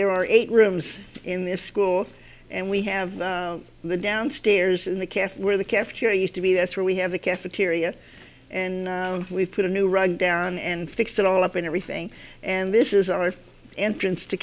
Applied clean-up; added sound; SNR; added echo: none; none; none; none.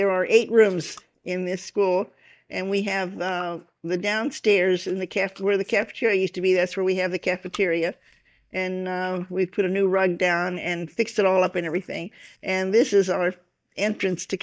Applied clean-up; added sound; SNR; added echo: neural mask model DeepFilterNet 3.